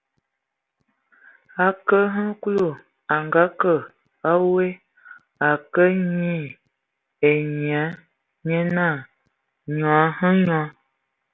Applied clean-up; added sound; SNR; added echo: none; none; none; none.